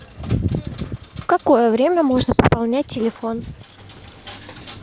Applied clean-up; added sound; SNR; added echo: none; Coin (dropping); 17 dB; none.